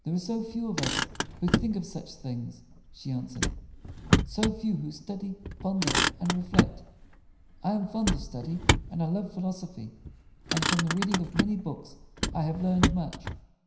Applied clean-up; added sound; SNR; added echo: none; Motor vehicle (road); -1 dB; reverberation time 0.9 s.